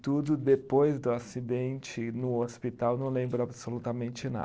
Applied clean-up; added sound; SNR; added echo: neural separator model SepFormer DNS4.